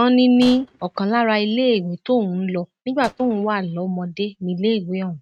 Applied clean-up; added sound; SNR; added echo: neural mask model RNNoise.